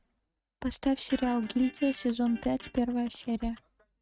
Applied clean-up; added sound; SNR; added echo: neural mask model RNNoise.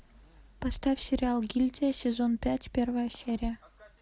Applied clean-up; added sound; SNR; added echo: none; none; none; none.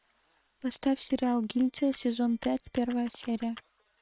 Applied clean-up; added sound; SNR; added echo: neural separator model SepFormer WHAM!.